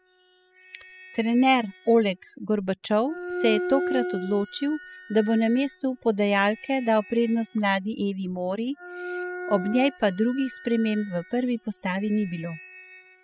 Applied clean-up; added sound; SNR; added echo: classical method spectral subtraction.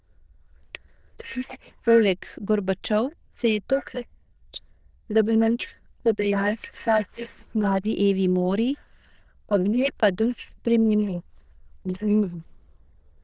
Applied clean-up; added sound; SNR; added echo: neural diffusion model UNIVERSE++.